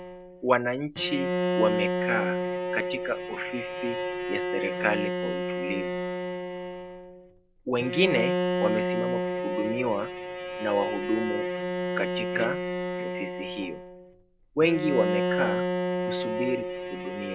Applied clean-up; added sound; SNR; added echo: none; Bowed string instrument; -1 dB; none.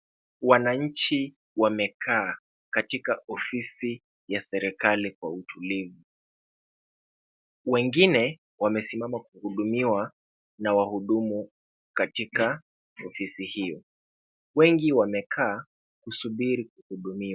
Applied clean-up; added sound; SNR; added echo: none; none; none; none.